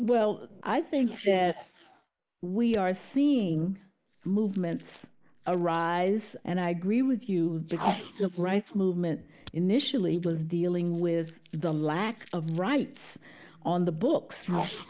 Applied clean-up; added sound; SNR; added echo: neural mask model Resemble Enhance denoiser.